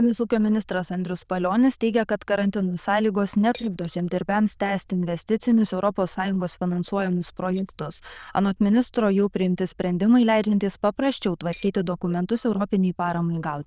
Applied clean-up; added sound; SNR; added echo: neural diffusion model UNIVERSE++.